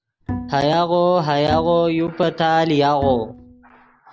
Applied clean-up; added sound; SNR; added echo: none; Bowed string instrument; 12 dB; none.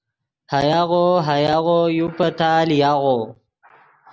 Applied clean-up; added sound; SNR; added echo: none; none; none; none.